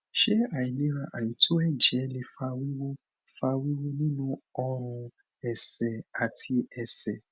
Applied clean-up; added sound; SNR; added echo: none; none; none; none.